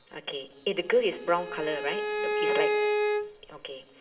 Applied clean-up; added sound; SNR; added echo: none; Bowed string instrument; -1 dB; reverberation time 2.3 s.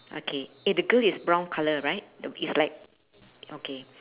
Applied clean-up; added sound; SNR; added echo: none; none; none; none.